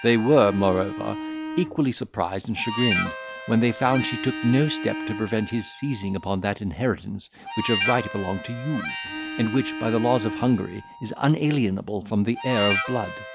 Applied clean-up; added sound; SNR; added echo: none; Harmonica + Bowed string instrument; 8 dB; none.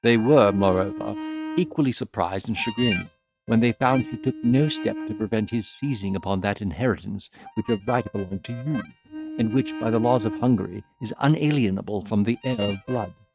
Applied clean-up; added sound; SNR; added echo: neural mask model RNNoise.